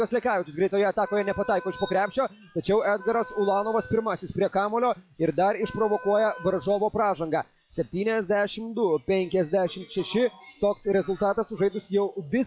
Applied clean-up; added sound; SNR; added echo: classical method log-MMSE.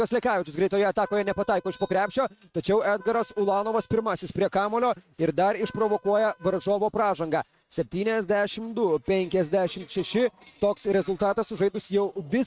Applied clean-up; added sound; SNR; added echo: neural mask model RNNoise.